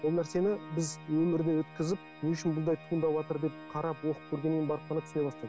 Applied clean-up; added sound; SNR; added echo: none; Organ; 16 dB; none.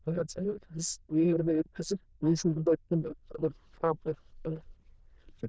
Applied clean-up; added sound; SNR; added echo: neural diffusion model UNIVERSE++.